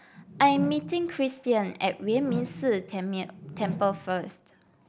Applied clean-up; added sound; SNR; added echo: none; Whoosh, swoosh, swish; 10 dB; none.